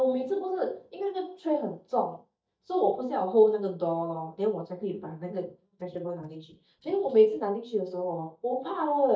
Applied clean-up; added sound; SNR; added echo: neural mask model DeepFilterNet 3.